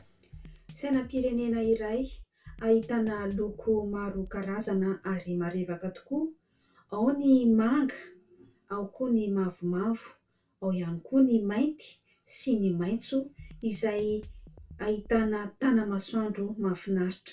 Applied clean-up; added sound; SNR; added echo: none; Drum kit; 18 dB; reverberation time 0.2 s.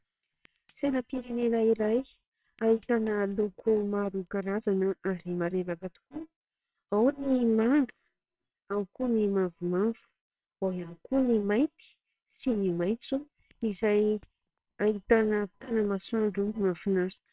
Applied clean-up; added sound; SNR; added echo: neural separator model SepFormer WHAMR!.